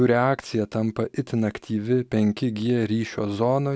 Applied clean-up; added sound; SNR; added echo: none; none; none; none.